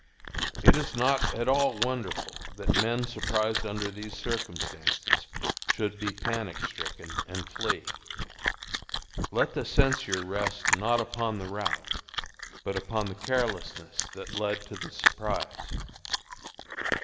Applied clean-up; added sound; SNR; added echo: none; Chewing, mastication; -2 dB; reverberation time 1.3 s.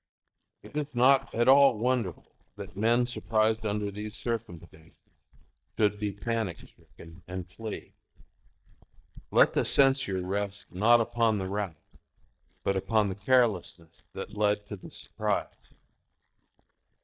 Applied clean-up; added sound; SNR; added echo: neural mask model DeepFilterNet 3.